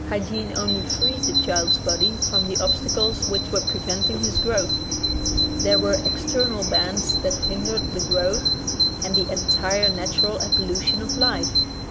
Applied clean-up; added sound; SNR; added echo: none; Bird vocalization, bird call, bird song; -4 dB; none.